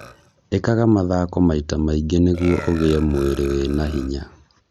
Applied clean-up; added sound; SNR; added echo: none; Burping, eructation; 19 dB; none.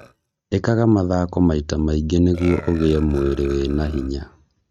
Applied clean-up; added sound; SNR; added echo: neural mask model RNNoise.